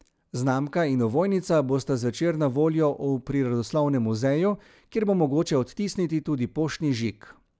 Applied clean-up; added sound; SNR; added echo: none; none; none; none.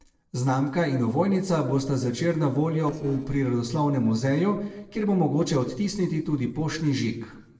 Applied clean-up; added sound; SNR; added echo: neural separator model SepFormer DNS4.